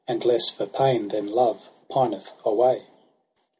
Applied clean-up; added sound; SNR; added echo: none; none; none; none.